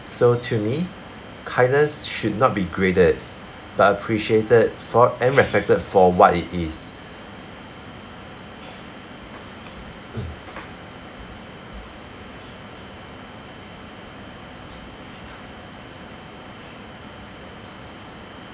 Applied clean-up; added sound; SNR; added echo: none; none; none; none.